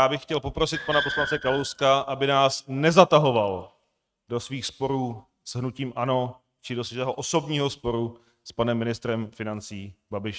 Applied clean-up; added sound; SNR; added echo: neural mask model RNNoise.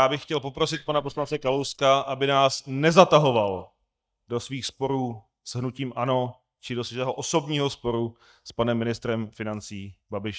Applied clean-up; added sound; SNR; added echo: neural mask model DeepFilterNet 3.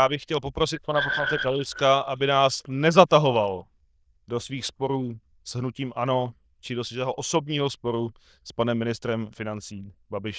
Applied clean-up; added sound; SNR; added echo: neural diffusion model UNIVERSE++.